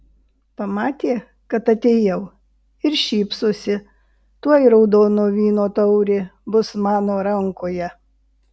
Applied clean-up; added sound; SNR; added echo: none; none; none; none.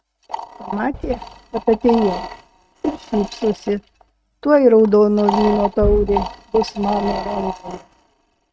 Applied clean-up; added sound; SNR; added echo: neural mask model RNNoise.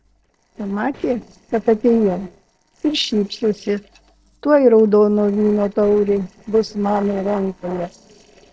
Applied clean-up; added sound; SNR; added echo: neural separator model SepFormer DNS4.